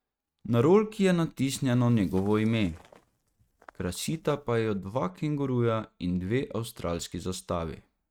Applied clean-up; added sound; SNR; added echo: neural mask model RNNoise.